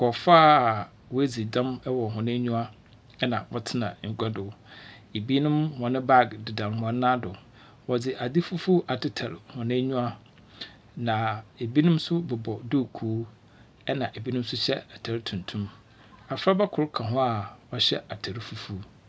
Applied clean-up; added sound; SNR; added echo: none; none; none; none.